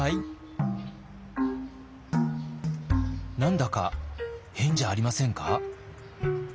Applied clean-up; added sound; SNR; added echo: none; none; none; none.